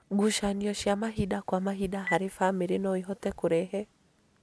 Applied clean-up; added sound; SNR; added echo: none; Telephone; 17 dB; none.